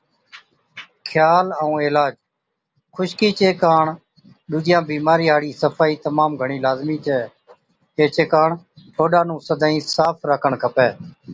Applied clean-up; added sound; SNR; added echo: none; none; none; none.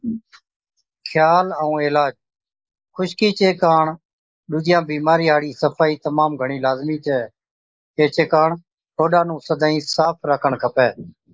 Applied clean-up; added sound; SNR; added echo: neural mask model Resemble Enhance denoiser.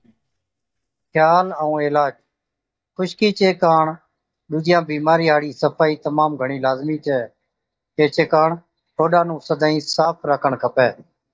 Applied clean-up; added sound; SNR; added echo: neural mask model DeepFilterNet 3.